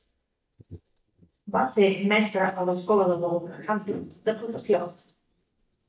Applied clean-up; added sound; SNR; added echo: neural mask model DeepFilterNet 3.